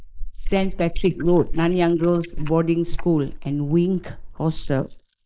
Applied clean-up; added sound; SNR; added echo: neural mask model Resemble Enhance denoiser.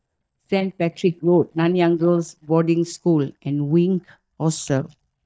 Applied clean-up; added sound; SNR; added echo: neural mask model DeepFilterNet 3.